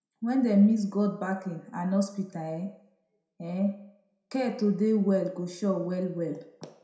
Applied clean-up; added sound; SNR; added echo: none; none; none; reverberation time 0.6 s.